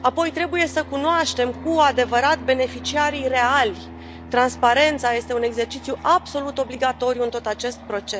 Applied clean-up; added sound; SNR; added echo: none; Fixed-wing aircraft, airplane; 15 dB; none.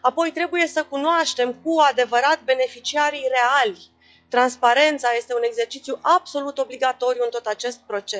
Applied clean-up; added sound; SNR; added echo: classical method log-MMSE.